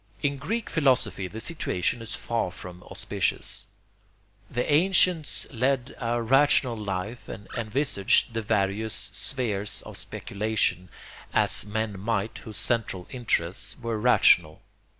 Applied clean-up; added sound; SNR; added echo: none; Animal; 18 dB; none.